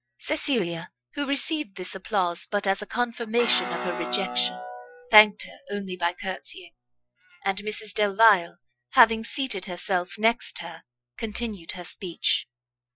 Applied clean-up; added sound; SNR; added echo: classical method Wiener filter.